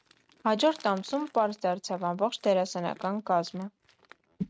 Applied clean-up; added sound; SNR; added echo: neural mask model RNNoise.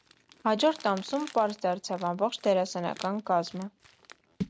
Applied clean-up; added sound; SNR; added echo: none; Crumpling, crinkling; 16 dB; none.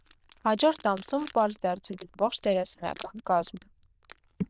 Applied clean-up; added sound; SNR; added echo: neural diffusion model UNIVERSE++.